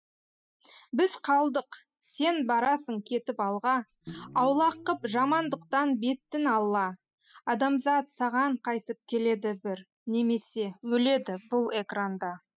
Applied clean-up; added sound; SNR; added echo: classical method spectral subtraction.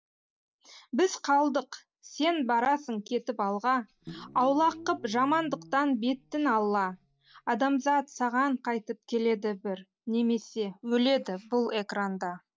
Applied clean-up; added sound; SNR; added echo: neural separator model SepFormer DNS4.